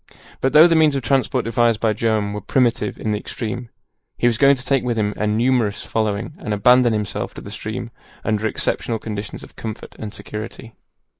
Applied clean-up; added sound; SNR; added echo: neural mask model Resemble Enhance denoiser.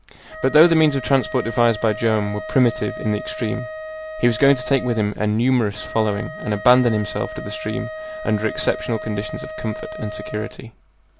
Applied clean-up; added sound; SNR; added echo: none; Wind instrument, woodwind instrument; 12 dB; none.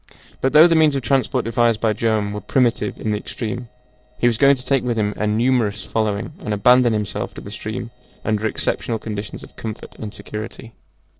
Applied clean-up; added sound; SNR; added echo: neural separator model SepFormer DNS4.